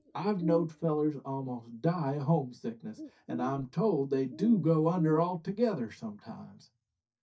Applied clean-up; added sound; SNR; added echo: neural mask model DeepFilterNet 3.